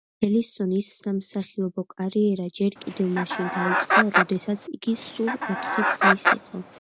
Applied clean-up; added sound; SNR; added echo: none; Chicken, rooster; -2 dB; none.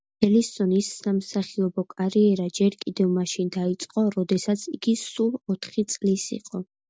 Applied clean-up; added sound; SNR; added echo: none; none; none; none.